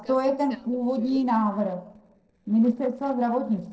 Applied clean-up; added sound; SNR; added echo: neural separator model SepFormer DNS4.